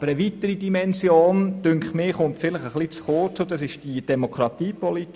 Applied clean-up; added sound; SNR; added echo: none; none; none; none.